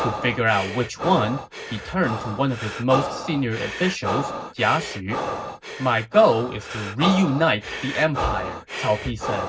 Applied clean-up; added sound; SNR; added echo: none; Breathing; 6 dB; reverberation time 0.4 s.